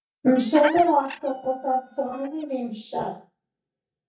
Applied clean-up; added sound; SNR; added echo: neural mask model DeepFilterNet 3.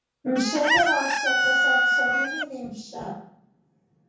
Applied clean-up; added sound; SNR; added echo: none; Chicken, rooster; -4 dB; reverberation time 0.6 s.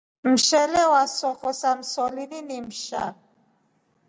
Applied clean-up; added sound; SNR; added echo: none; none; none; none.